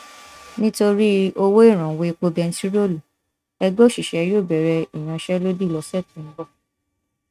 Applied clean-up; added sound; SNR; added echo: neural mask model RNNoise.